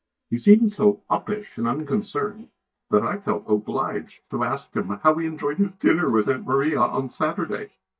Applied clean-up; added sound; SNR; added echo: neural mask model DeepFilterNet 3.